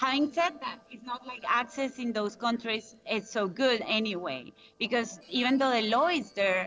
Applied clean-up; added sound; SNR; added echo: neural separator model SepFormer DNS4.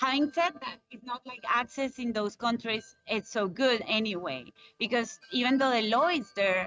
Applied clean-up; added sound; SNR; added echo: neural mask model RNNoise.